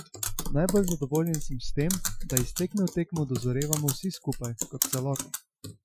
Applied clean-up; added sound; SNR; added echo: classical method Wiener filter.